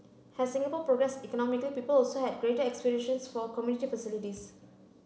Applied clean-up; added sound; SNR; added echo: none; none; none; none.